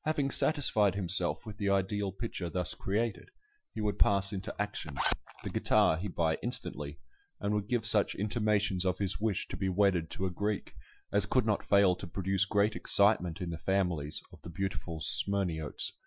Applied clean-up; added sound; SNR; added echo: classical method Wiener filter.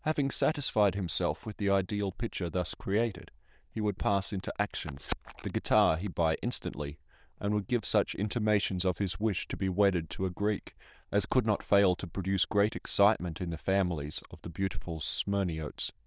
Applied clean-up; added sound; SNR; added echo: neural diffusion model UNIVERSE++.